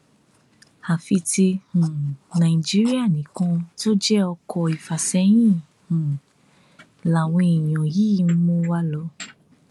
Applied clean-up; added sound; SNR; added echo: none; none; none; none.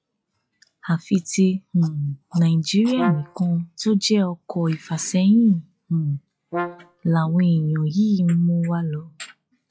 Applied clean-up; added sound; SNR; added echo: classical method log-MMSE.